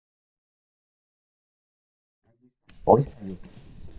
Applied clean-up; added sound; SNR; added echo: neural mask model DeepFilterNet 3.